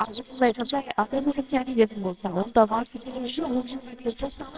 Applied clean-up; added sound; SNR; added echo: neural separator model SepFormer WHAMR!.